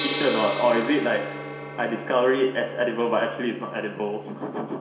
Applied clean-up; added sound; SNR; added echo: none; Gong; 9 dB; reverberation time 0.7 s.